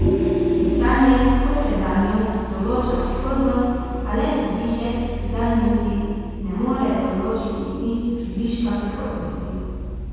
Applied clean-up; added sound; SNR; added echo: none; Vehicle; 2 dB; reverberation time 2.1 s.